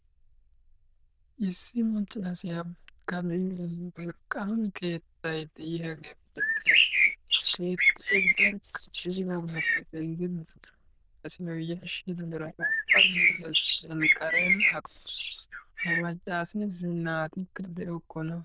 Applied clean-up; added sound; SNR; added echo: neural diffusion model UNIVERSE++.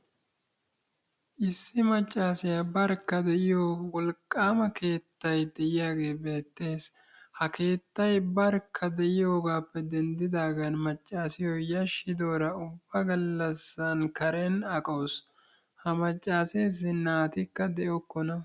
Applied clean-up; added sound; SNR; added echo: none; none; none; none.